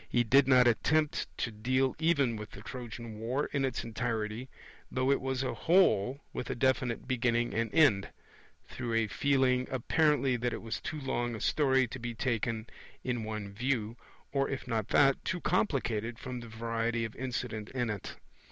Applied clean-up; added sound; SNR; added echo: none; none; none; none.